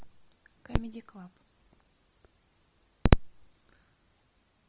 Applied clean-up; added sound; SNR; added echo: none; none; none; none.